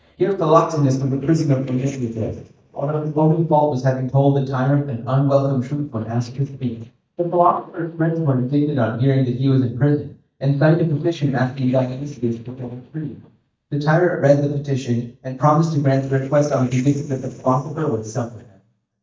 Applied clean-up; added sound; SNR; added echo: neural mask model DeepFilterNet 3.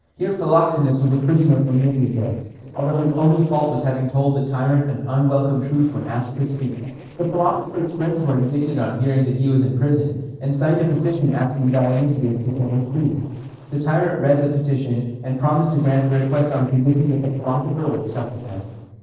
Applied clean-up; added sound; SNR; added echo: neural separator model SepFormer DNS4.